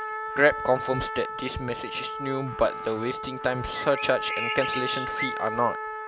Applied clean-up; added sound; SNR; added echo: none; Trumpet + Bird; 5 dB; none.